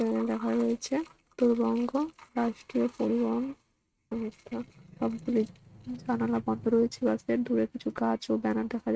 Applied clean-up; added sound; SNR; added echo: neural mask model RNNoise.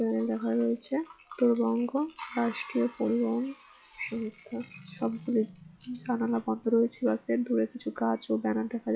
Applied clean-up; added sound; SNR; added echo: classical method log-MMSE.